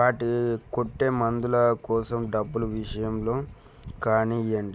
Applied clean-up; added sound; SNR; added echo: none; none; none; none.